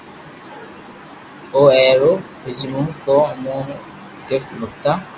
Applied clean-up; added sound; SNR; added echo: none; none; none; none.